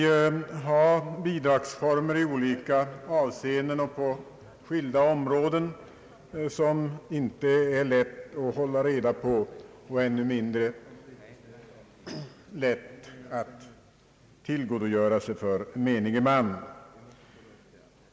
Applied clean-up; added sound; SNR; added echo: none; none; none; none.